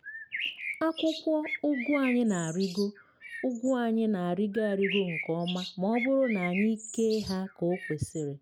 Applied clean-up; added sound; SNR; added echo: none; Bird; 10 dB; none.